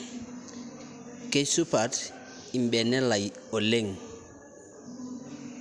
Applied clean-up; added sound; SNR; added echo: none; none; none; none.